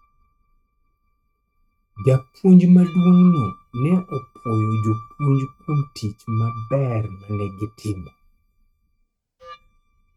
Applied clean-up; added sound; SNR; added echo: neural mask model RNNoise.